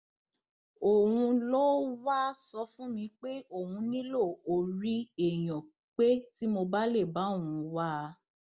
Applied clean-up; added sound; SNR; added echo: none; none; none; none.